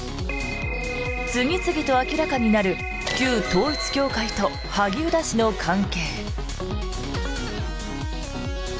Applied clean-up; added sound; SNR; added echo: none; none; none; none.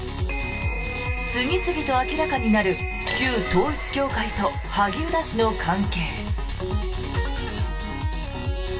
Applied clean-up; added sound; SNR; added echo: none; none; none; reverberation time 0.2 s.